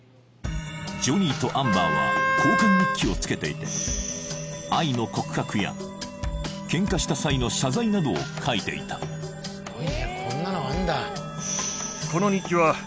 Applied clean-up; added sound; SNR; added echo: none; Wind instrument, woodwind instrument; -2 dB; none.